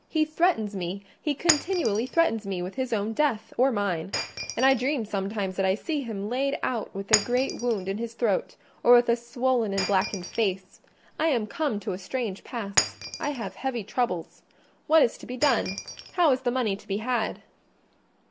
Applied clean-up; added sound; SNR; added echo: none; Shatter; 11 dB; none.